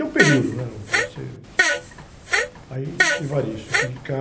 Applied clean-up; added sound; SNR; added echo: none; Fart; -2 dB; reverberation time 0.8 s.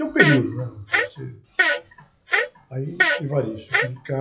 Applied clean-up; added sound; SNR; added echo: classical method WPE with log-MMSE.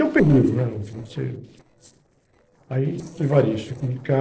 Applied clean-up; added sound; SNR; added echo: neural separator model SepFormer DNS4.